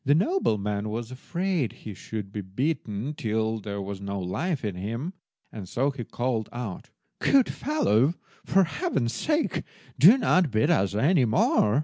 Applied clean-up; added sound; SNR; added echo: none; none; none; none.